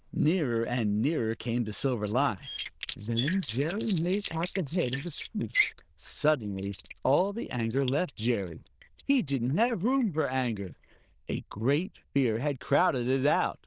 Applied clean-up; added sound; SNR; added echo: neural diffusion model UNIVERSE++.